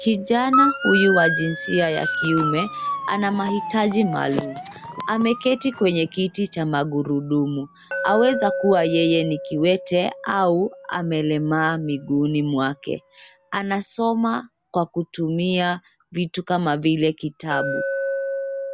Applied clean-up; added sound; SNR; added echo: none; Glass + Motor vehicle (road) / Siren; 7 dB; none.